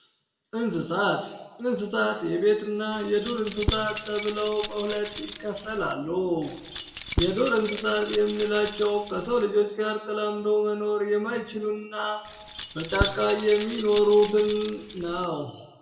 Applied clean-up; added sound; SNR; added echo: none; Keys jangling; 4 dB; reverberation time 0.8 s.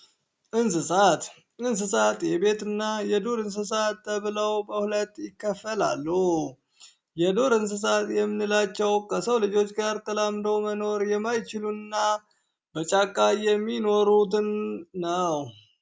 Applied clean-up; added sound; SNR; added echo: none; none; none; none.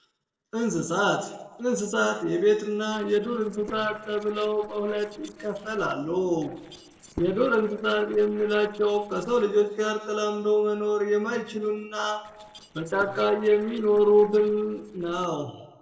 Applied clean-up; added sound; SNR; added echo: neural separator model SepFormer DNS4.